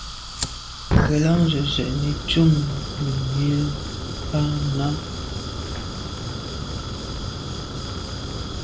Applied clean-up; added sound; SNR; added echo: none; Fire; 3 dB; none.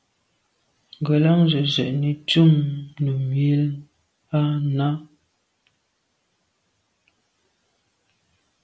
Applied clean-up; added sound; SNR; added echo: none; none; none; none.